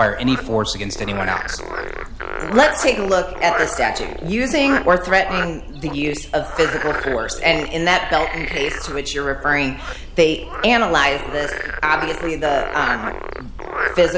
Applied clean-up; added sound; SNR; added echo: none; Frog; 7 dB; none.